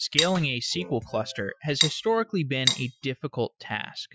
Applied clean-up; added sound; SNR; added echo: classical method Wiener filter.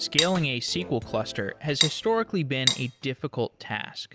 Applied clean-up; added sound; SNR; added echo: none; Cutlery, silverware; 1 dB; none.